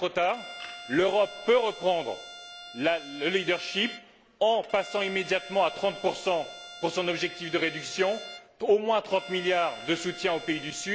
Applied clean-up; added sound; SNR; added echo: none; Bowed string instrument; 16 dB; none.